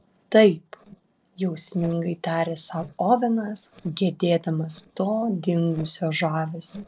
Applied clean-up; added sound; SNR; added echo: neural separator model SepFormer DNS4.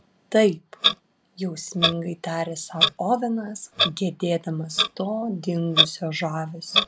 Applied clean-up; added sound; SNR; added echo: none; Clock; 1 dB; none.